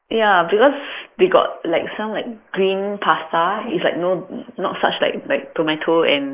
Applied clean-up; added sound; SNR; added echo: neural mask model Resemble Enhance denoiser.